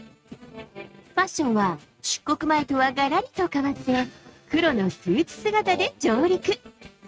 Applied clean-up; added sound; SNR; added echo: neural mask model RNNoise.